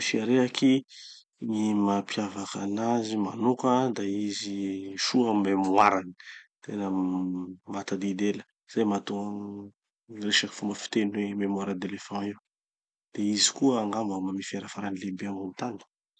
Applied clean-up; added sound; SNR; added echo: none; none; none; none.